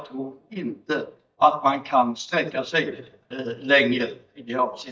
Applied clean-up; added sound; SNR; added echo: neural mask model DeepFilterNet 3.